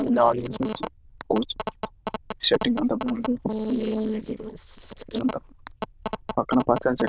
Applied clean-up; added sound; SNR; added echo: neural diffusion model UNIVERSE++.